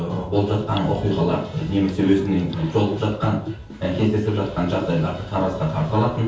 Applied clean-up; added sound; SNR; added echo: none; Bathtub (filling or washing) / Gurgling; 17 dB; reverberation time 0.6 s.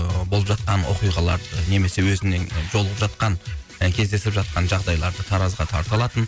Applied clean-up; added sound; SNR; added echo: none; none; none; none.